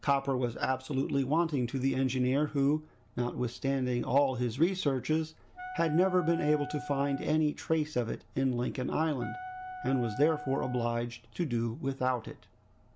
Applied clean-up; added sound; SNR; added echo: none; Wind instrument, woodwind instrument; 12 dB; none.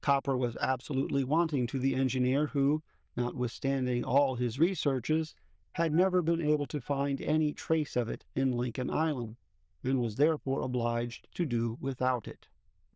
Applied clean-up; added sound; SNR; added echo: neural diffusion model UNIVERSE++.